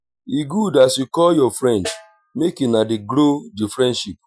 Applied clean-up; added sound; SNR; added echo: classical method Wiener filter.